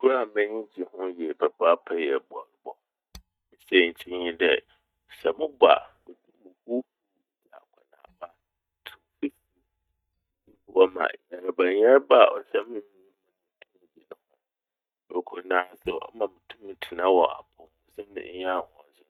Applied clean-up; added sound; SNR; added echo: neural mask model DeepFilterNet 3.